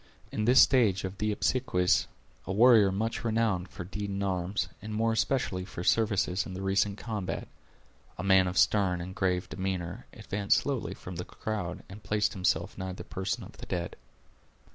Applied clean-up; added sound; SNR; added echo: none; none; none; none.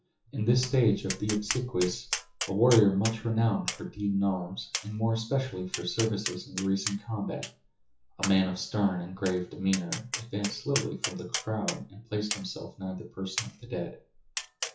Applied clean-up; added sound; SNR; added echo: classical method WPE with log-MMSE.